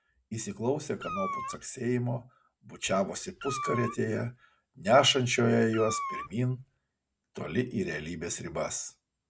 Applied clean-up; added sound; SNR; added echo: none; Meow; 9 dB; none.